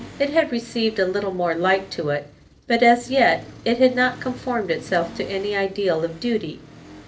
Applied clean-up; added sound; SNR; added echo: none; Accelerating, revving, vroom; 19 dB; reverberation time 0.3 s.